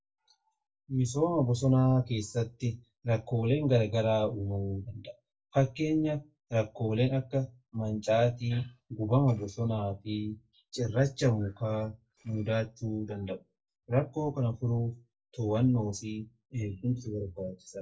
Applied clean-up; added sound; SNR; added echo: neural separator model SepFormer DNS4.